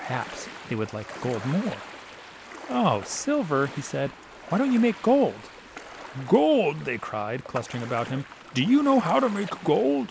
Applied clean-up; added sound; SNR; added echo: none; Ocean; 16 dB; none.